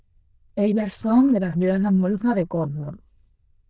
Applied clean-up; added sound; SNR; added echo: neural diffusion model UNIVERSE++.